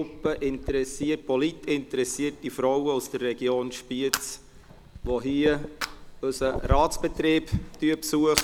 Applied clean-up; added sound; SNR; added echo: none; Fire; 8 dB; none.